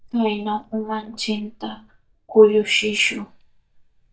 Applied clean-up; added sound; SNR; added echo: neural mask model DeepFilterNet 3.